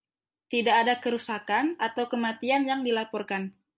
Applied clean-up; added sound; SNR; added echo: none; none; none; none.